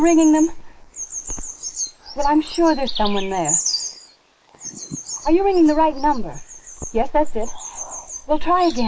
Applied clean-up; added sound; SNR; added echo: neural mask model Resemble Enhance denoiser.